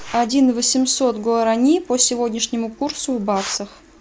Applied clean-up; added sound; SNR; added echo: none; none; none; none.